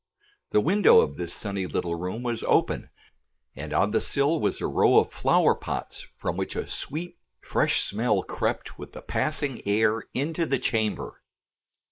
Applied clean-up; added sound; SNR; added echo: neural mask model Resemble Enhance denoiser.